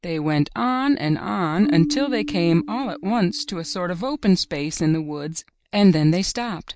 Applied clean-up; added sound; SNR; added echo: neural mask model DeepFilterNet 3.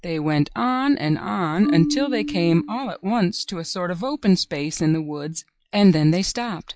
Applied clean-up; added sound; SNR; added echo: classical method log-MMSE.